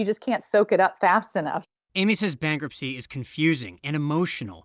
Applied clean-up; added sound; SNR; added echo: none; none; none; none.